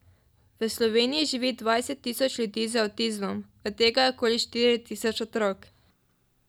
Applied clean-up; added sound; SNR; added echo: none; none; none; none.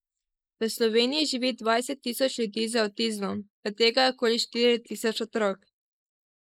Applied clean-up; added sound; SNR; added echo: neural mask model Resemble Enhance denoiser.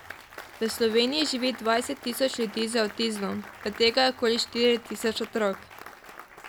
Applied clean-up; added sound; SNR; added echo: none; Applause; 16 dB; none.